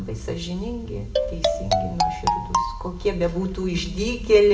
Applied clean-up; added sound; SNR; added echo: none; Marimba, xylophone; 0 dB; reverberation time 1.1 s.